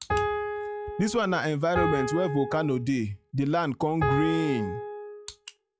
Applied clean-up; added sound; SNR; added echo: classical method log-MMSE.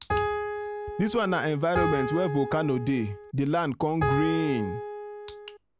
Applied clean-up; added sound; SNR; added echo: none; Piano; 3 dB; none.